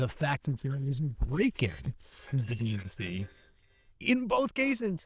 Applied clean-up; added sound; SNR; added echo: neural diffusion model UNIVERSE++.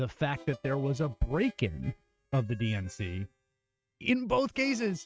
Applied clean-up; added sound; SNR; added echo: neural mask model RNNoise.